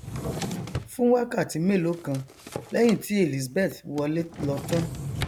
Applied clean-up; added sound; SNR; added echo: none; Drawer open or close; 9 dB; none.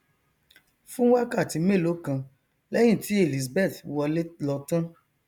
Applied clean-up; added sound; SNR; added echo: none; none; none; none.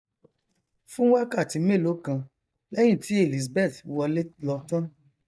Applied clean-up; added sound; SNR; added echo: neural mask model DeepFilterNet 3.